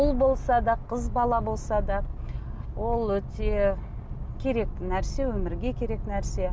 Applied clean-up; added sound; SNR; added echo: none; none; none; none.